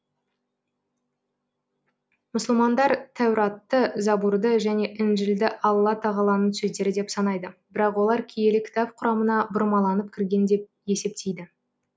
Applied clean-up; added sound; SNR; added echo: none; none; none; none.